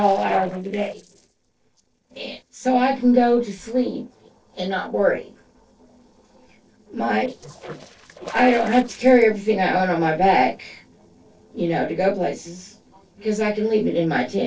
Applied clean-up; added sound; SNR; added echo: neural separator model SepFormer DNS4.